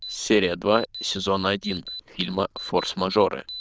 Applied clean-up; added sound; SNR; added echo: neural diffusion model UNIVERSE++.